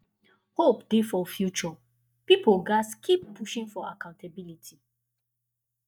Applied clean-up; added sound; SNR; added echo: neural mask model DeepFilterNet 3.